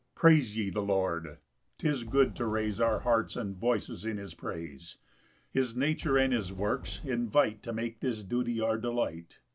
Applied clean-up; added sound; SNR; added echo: none; Fireworks; 18 dB; none.